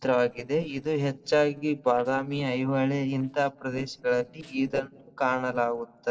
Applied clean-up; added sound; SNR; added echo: neural separator model SepFormer DNS4.